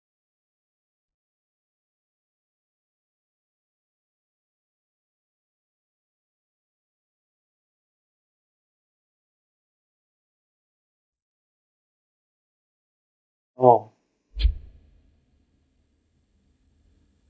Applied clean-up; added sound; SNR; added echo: neural mask model DeepFilterNet 3.